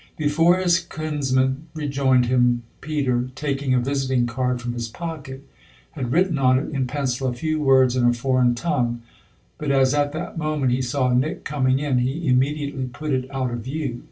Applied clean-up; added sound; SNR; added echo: none; none; none; reverberation time 0.2 s.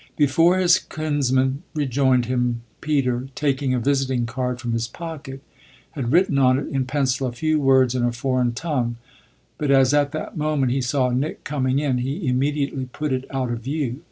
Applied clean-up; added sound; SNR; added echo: none; none; none; none.